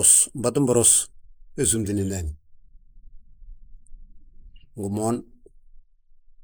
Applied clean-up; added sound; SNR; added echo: neural mask model Resemble Enhance denoiser.